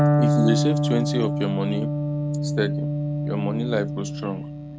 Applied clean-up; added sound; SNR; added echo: none; Electric guitar; -4 dB; none.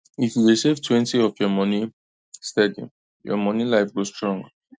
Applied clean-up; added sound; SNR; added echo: none; none; none; none.